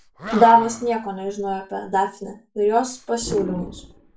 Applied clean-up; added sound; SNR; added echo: none; Animal; 15 dB; reverberation time 0.3 s.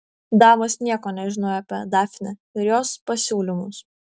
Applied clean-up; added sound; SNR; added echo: none; none; none; none.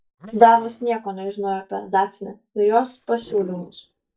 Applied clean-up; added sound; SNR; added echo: neural mask model DeepFilterNet 3.